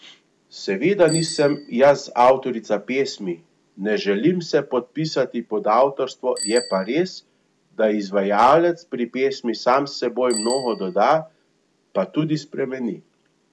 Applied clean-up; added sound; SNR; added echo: none; Bicycle bell; 16 dB; none.